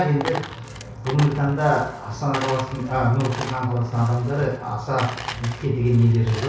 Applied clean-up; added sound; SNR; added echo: none; Coin (dropping); 13 dB; reverberation time 0.6 s.